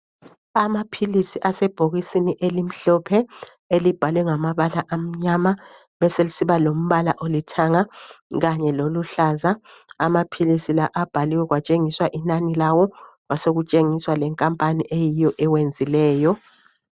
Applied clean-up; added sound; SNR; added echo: none; none; none; none.